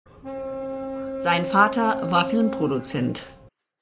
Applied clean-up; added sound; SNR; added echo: none; Boat, Water vehicle; 6 dB; none.